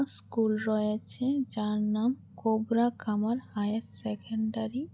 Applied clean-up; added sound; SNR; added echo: none; none; none; none.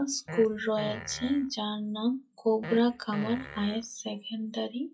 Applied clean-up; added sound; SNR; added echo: classical method WPE with log-MMSE.